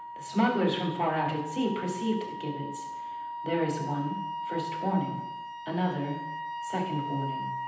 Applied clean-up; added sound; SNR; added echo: none; Wind instrument, woodwind instrument; 6 dB; reverberation time 0.9 s.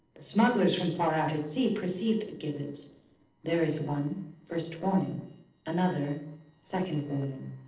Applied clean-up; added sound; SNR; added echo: neural separator model SepFormer DNS4.